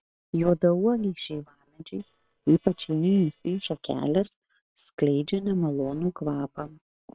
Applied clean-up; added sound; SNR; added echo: neural separator model SepFormer WHAM!.